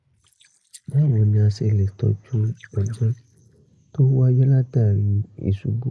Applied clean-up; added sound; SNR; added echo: neural mask model Resemble Enhance denoiser.